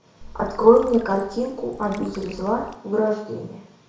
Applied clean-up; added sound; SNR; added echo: none; Water / Liquid; 20 dB; reverberation time 0.6 s.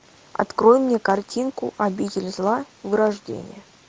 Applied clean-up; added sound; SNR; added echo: none; none; none; none.